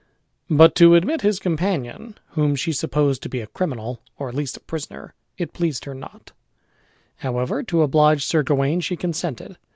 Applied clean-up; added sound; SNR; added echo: none; none; none; none.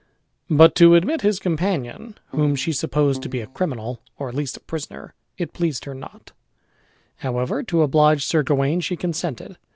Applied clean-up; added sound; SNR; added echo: none; Keyboard (musical); 14 dB; none.